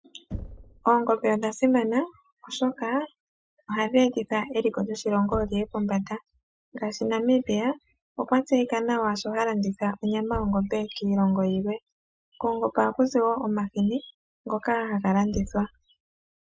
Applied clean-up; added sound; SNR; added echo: classical method Wiener filter.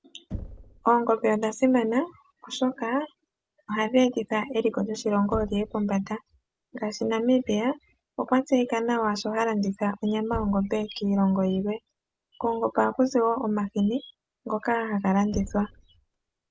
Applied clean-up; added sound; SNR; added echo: none; Knock; 20 dB; none.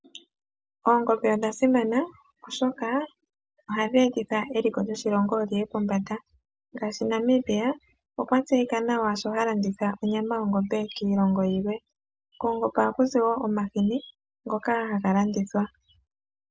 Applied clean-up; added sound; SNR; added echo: none; none; none; none.